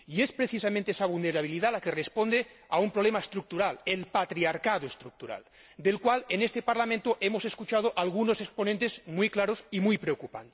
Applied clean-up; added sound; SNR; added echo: none; none; none; none.